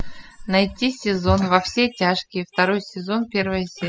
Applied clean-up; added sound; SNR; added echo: classical method spectral subtraction.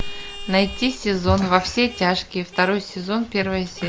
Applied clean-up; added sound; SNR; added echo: none; Wind + Vehicle horn, car horn, honking; 17 dB; none.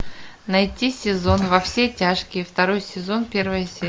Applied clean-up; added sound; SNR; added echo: none; none; none; none.